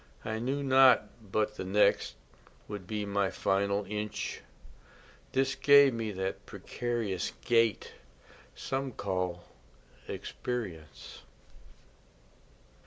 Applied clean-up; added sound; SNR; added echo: none; none; none; none.